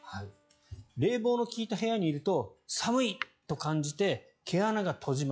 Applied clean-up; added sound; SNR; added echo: classical method log-MMSE.